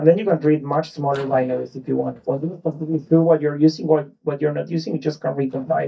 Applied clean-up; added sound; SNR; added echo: neural mask model DeepFilterNet 3.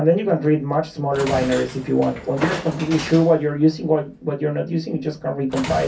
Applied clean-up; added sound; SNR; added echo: none; Train; 13 dB; reverberation time 0.3 s.